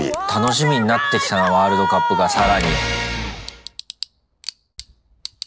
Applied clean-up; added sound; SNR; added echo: none; Tick / Bicycle; 20 dB; none.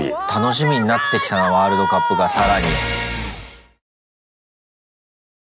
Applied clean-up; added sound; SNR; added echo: none; none; none; none.